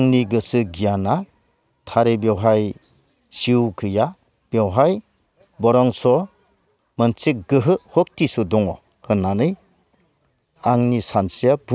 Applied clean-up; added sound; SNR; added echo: none; none; none; none.